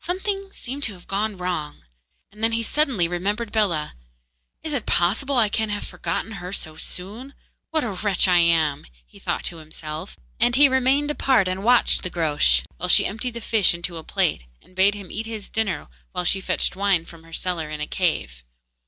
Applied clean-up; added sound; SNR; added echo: none; none; none; none.